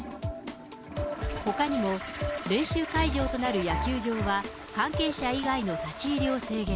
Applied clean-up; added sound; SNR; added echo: none; Toilet flush; 12 dB; none.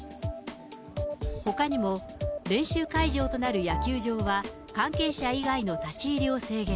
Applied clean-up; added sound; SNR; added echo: none; none; none; none.